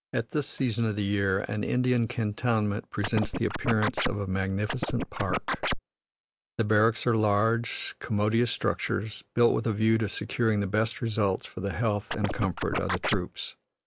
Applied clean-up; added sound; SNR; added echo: none; Scratching (performance technique); 3 dB; none.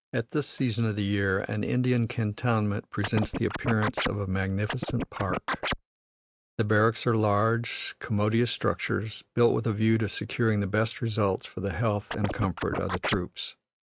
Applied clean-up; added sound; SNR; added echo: neural mask model RNNoise.